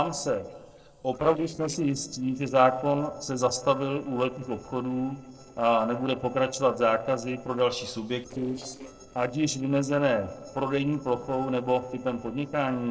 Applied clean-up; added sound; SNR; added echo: neural separator model SepFormer DNS4.